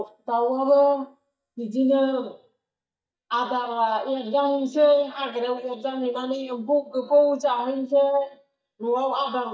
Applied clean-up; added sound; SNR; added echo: neural mask model DeepFilterNet 3.